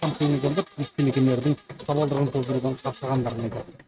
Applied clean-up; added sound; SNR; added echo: neural mask model RNNoise.